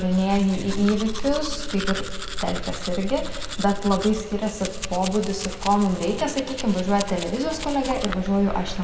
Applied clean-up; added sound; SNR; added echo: none; Domestic sounds, home sounds; 7 dB; none.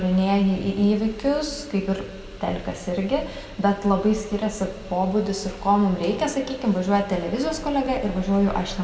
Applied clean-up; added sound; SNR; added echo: none; none; none; none.